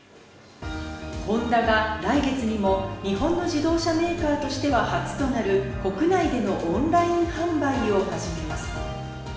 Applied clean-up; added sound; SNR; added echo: none; Water / Splash, splatter; 20 dB; reverberation time 0.9 s.